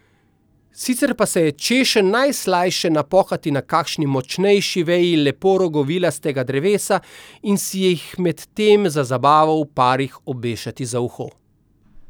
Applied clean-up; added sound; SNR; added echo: none; none; none; none.